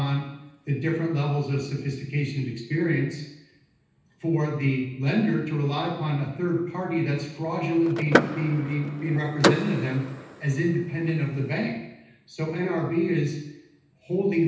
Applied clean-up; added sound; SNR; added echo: none; Door / Car; 2 dB; reverberation time 0.9 s.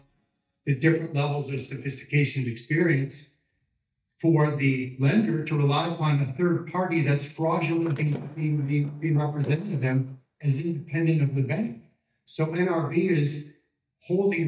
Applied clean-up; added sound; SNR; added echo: neural mask model DeepFilterNet 3.